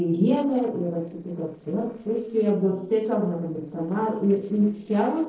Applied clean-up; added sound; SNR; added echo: neural separator model SepFormer DNS4.